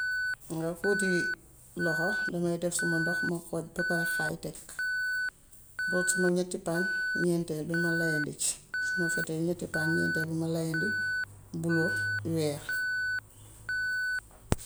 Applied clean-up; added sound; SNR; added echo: none; Alarm; 0 dB; none.